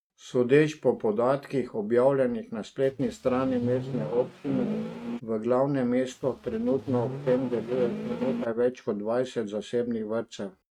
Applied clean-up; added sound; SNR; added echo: neural mask model RNNoise.